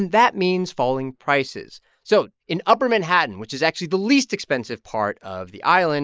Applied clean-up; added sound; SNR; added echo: neural mask model Resemble Enhance denoiser.